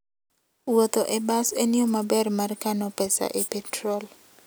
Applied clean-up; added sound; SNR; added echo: none; none; none; none.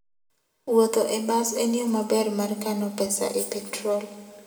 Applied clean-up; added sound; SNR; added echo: none; none; none; reverberation time 1.6 s.